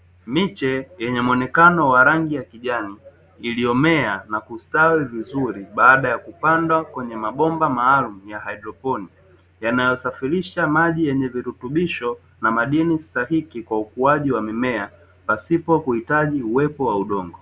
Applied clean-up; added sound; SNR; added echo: none; none; none; none.